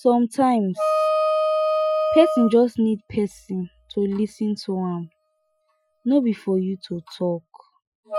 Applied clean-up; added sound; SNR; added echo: classical method Wiener filter.